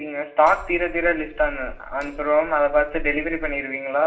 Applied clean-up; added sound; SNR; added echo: none; Hammer; 12 dB; reverberation time 0.6 s.